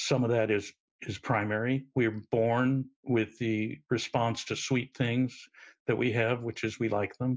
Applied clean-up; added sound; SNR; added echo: none; none; none; none.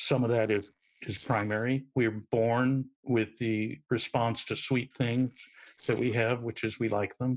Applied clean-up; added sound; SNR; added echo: neural separator model SepFormer DNS4.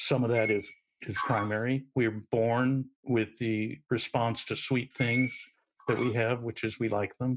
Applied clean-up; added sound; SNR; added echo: neural mask model RNNoise.